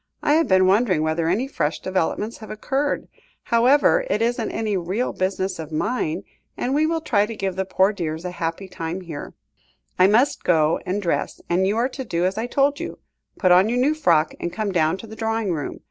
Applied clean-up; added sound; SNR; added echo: none; none; none; none.